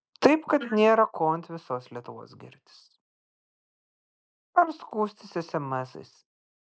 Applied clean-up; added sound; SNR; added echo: neural mask model Resemble Enhance denoiser.